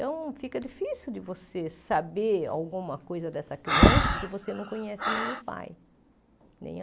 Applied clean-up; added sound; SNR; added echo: none; Breathing; -3 dB; none.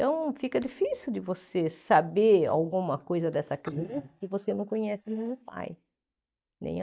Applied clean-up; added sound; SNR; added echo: neural mask model DeepFilterNet 3.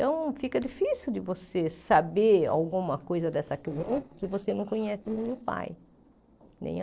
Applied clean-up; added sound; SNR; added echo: neural separator model SepFormer DNS4.